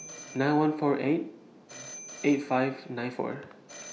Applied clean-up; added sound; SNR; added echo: none; Telephone; 18 dB; none.